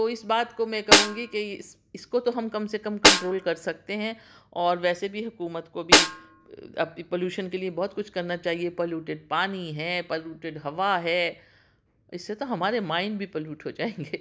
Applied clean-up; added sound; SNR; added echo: none; Snare drum; -4 dB; none.